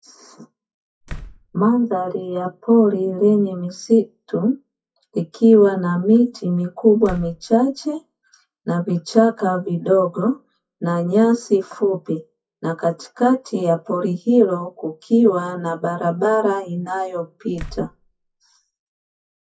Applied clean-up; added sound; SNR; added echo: classical method WPE with log-MMSE.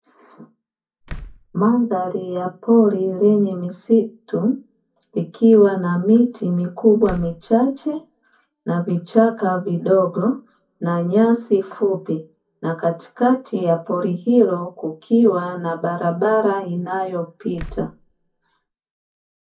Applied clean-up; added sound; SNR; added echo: none; Slam; 17 dB; reverberation time 0.3 s.